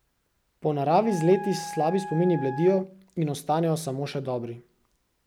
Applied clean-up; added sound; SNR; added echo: none; Wind instrument, woodwind instrument; 13 dB; none.